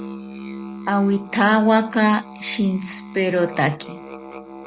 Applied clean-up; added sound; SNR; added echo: none; Musical instrument; 14 dB; none.